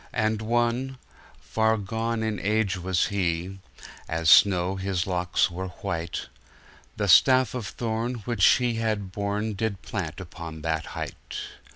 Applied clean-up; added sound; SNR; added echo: none; none; none; none.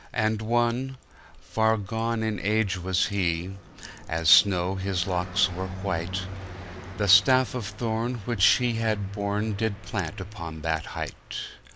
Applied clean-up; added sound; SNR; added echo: none; Car passing by; 14 dB; none.